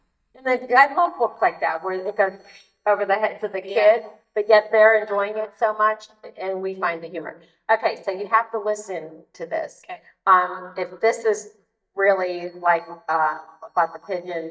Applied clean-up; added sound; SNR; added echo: neural mask model DeepFilterNet 3.